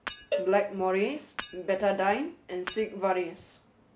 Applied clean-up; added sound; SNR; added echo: none; Shatter / Hammer + Cowbell; 9 dB; none.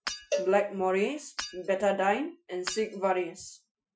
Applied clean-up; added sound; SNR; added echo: classical method Wiener filter.